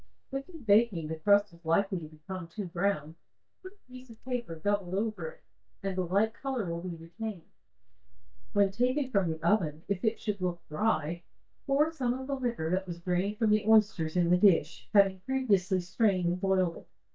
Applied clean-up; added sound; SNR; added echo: neural mask model DeepFilterNet 3.